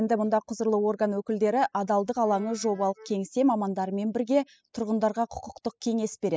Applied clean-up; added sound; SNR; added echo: classical method spectral subtraction.